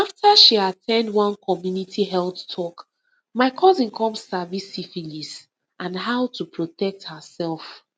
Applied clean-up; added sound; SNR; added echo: none; none; none; none.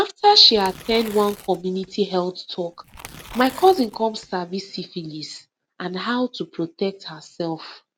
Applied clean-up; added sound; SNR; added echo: none; Tearing; 19 dB; none.